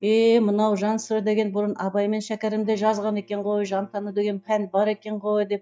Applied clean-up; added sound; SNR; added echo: neural mask model DeepFilterNet 3.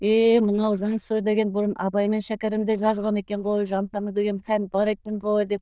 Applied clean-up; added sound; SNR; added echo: neural diffusion model UNIVERSE++.